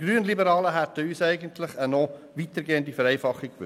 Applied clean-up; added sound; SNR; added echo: none; none; none; none.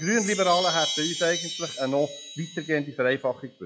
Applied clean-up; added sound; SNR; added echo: classical method log-MMSE.